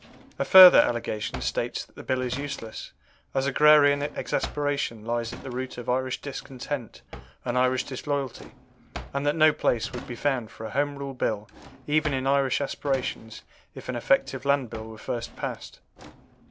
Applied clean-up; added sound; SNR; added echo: none; Drawer open or close; 18 dB; none.